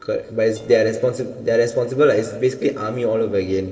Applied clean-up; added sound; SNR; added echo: neural separator model SepFormer DNS4.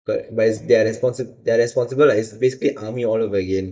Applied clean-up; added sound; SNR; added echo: neural mask model DeepFilterNet 3.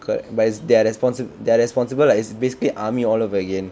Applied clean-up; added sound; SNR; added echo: none; none; none; none.